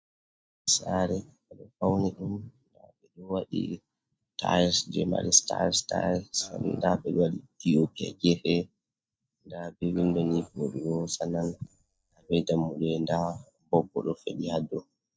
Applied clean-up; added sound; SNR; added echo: neural mask model DeepFilterNet 3.